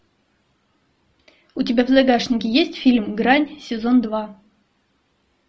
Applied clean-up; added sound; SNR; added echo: none; none; none; none.